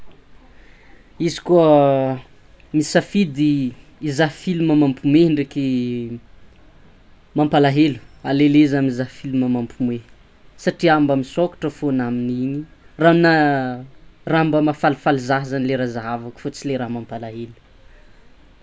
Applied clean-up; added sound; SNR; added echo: none; none; none; none.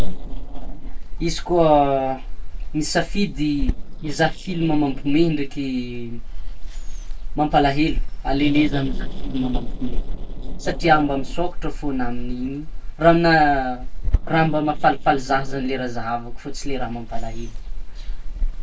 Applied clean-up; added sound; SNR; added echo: neural separator model SepFormer DNS4.